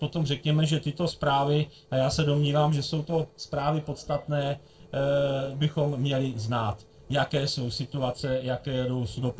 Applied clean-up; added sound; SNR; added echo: neural separator model SepFormer DNS4.